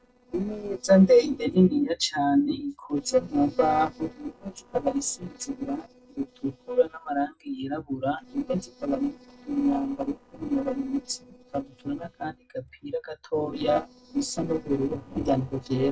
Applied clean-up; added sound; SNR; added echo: neural separator model SepFormer DNS4.